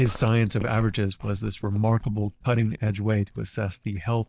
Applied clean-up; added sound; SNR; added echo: neural mask model DeepFilterNet 3.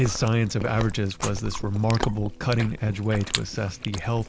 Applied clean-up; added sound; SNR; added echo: none; Chewing, mastication; 9 dB; none.